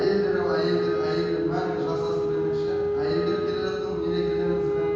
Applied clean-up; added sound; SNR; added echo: none; Wind instrument, woodwind instrument; -3 dB; reverberation time 1.2 s.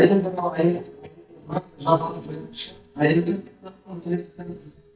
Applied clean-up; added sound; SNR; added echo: neural mask model DeepFilterNet 3.